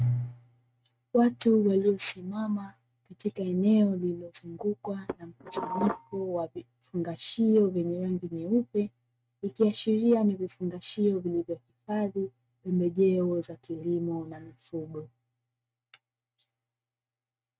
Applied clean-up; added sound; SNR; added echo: neural mask model RNNoise.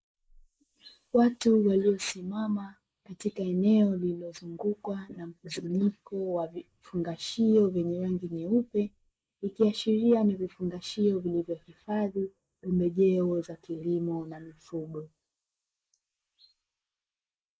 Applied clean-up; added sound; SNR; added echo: neural mask model Resemble Enhance denoiser.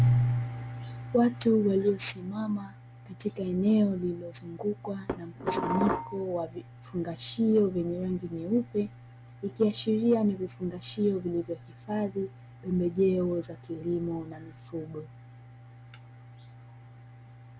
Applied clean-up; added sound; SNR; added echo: none; Dishes, pots, and pans; 2 dB; none.